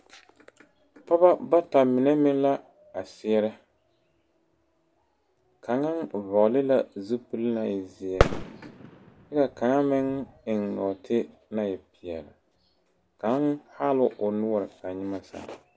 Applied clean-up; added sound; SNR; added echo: none; Fireworks; 3 dB; none.